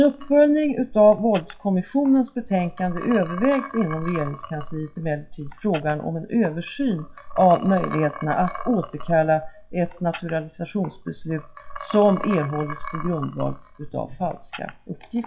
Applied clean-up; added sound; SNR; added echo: classical method WPE with log-MMSE.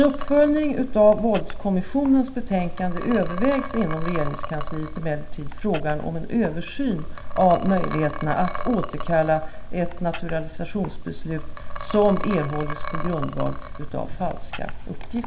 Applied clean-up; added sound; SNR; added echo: none; Liquid; 4 dB; reverberation time 0.6 s.